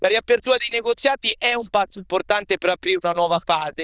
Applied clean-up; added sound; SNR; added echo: neural diffusion model UNIVERSE++.